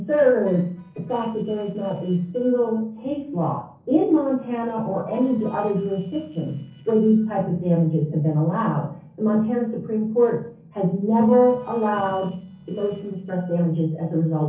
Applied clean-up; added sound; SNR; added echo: neural separator model SepFormer DNS4.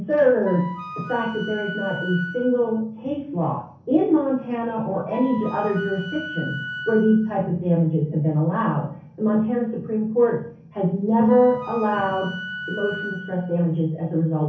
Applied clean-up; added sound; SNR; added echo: none; Wind instrument, woodwind instrument; 11 dB; reverberation time 0.6 s.